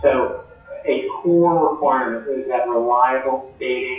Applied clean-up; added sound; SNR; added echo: classical method WPE with log-MMSE.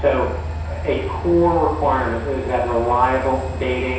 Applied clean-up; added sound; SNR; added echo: none; Train; 7 dB; reverberation time 0.7 s.